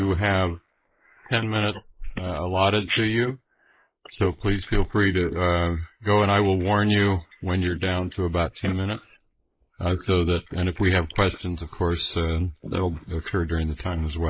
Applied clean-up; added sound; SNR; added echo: neural mask model Resemble Enhance denoiser.